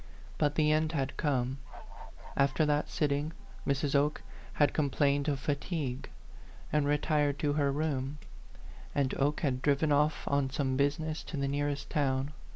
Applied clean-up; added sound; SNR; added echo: none; Bird / Fowl; 19 dB; none.